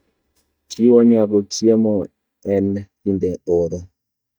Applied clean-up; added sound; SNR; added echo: neural mask model DeepFilterNet 3.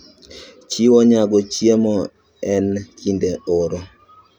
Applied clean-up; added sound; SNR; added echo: none; none; none; none.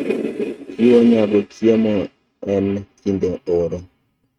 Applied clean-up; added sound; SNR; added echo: neural mask model RNNoise.